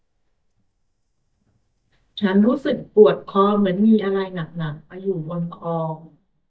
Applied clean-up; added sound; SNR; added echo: neural mask model DeepFilterNet 3.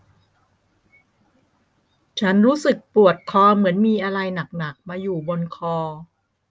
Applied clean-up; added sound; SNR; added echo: none; none; none; none.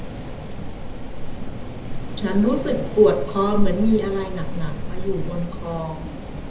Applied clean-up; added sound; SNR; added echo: none; Rain; 1 dB; reverberation time 0.8 s.